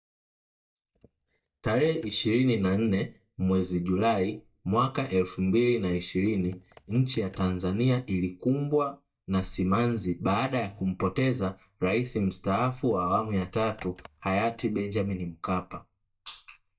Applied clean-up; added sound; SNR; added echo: neural mask model DeepFilterNet 3.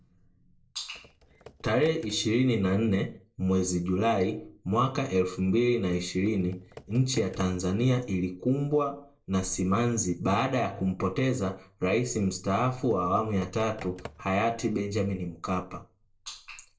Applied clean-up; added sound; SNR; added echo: neural separator model SepFormer DNS4.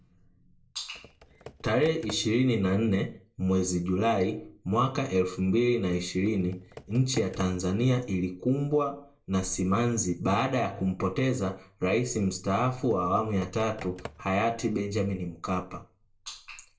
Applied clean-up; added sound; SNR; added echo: none; Computer keyboard; 17 dB; reverberation time 0.2 s.